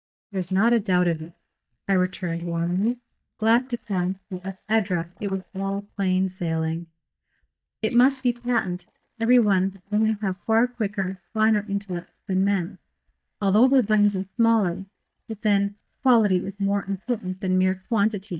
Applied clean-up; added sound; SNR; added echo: neural mask model DeepFilterNet 3.